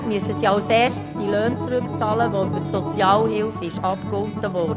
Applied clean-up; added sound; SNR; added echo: none; Acoustic guitar; 5 dB; none.